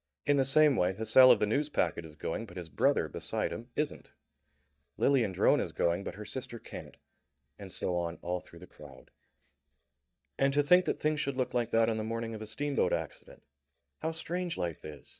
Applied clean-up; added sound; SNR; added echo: neural mask model DeepFilterNet 3.